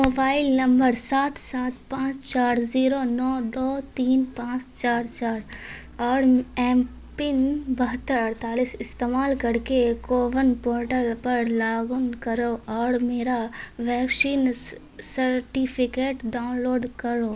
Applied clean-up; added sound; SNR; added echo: none; none; none; none.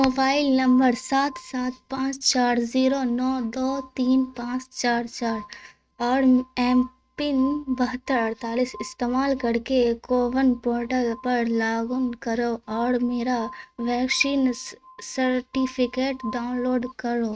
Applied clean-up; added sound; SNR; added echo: neural mask model RNNoise.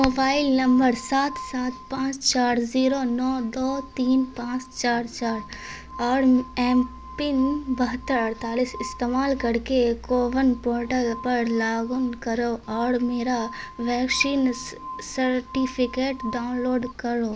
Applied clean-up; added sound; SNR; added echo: none; Glass; 17 dB; none.